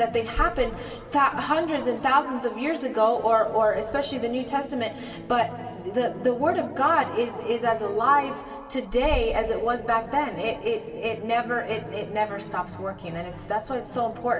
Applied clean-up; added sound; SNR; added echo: none; Acoustic guitar; 19 dB; reverberation time 2.6 s.